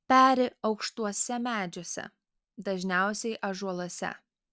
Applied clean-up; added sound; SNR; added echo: none; none; none; none.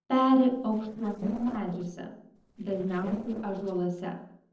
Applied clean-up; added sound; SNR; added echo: neural separator model SepFormer DNS4.